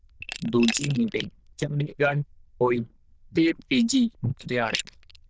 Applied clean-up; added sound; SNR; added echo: neural diffusion model UNIVERSE++.